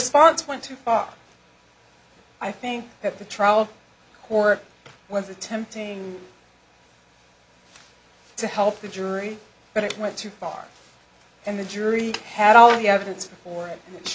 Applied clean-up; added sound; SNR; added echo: none; none; none; none.